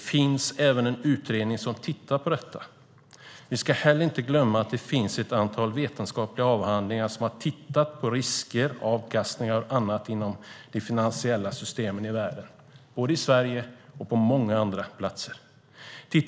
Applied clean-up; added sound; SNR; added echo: none; none; none; none.